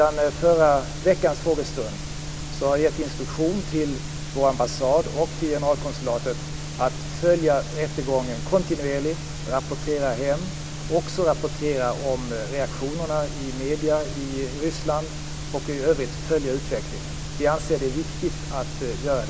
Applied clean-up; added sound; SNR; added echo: none; none; none; none.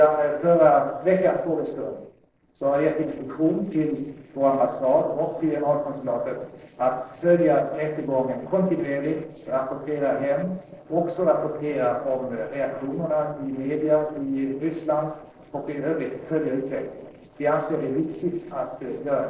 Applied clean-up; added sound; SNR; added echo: neural separator model SepFormer DNS4.